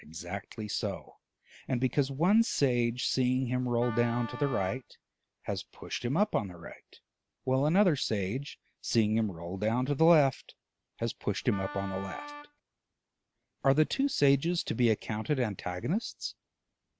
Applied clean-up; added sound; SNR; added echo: none; Wind instrument, woodwind instrument; 12 dB; none.